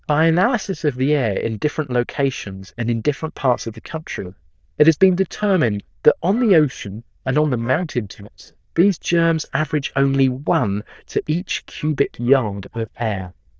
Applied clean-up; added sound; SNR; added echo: neural diffusion model UNIVERSE++.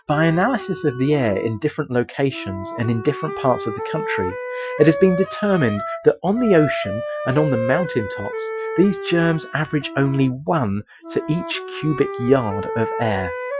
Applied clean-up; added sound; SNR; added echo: classical method Wiener filter.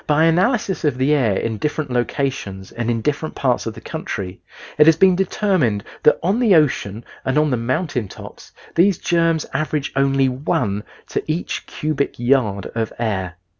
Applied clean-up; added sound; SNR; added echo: none; none; none; none.